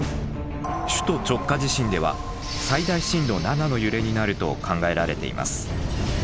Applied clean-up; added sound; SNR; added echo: none; none; none; none.